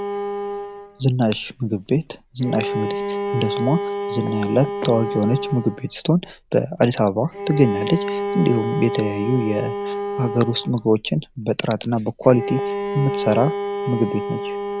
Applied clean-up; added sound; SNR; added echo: none; Bowed string instrument; 6 dB; none.